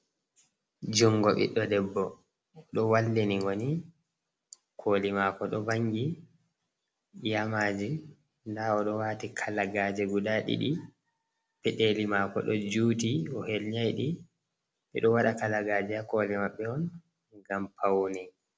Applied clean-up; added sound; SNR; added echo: none; none; none; none.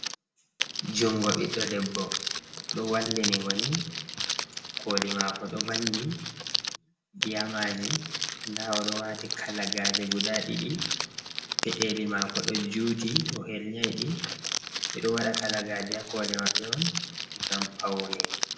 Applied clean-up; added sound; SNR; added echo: none; Crackle; 1 dB; reverberation time 0.7 s.